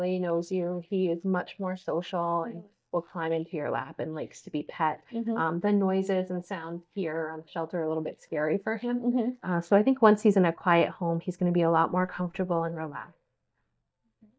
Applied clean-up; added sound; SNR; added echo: neural mask model DeepFilterNet 3.